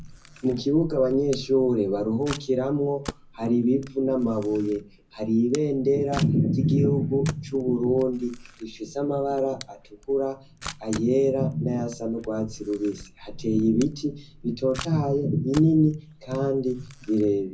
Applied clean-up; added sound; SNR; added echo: none; Camera; 18 dB; reverberation time 0.4 s.